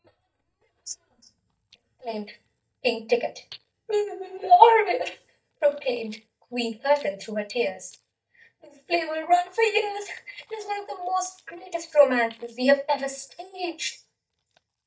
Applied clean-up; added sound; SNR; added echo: neural mask model DeepFilterNet 3.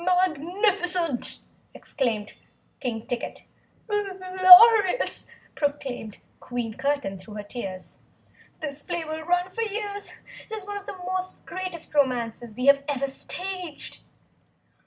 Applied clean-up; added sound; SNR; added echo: none; none; none; none.